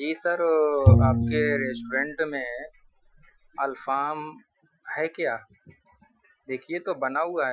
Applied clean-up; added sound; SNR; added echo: classical method Wiener filter.